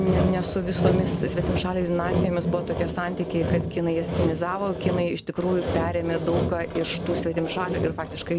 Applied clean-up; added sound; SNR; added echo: none; Sawing; 1 dB; none.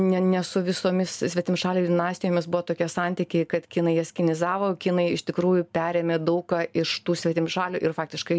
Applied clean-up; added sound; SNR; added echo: none; none; none; none.